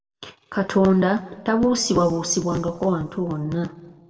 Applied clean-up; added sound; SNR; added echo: none; none; none; reverberation time 1.2 s.